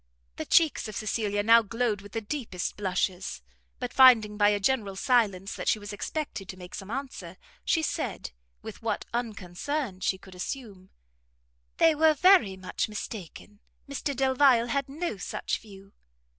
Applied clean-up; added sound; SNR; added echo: none; none; none; none.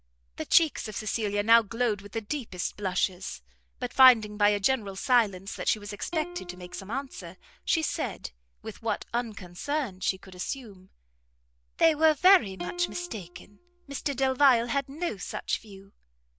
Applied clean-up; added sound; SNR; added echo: none; Plucked string instrument; 16 dB; none.